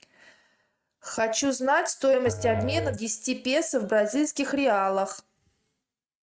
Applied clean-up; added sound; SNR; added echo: neural mask model RNNoise.